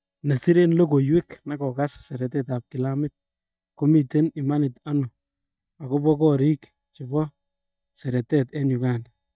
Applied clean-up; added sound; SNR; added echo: neural mask model DeepFilterNet 3.